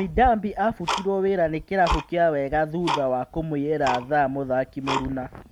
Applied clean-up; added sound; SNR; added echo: none; Tick-tock; 9 dB; none.